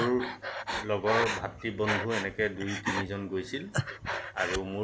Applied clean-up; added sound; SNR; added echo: none; Breathing; 3 dB; none.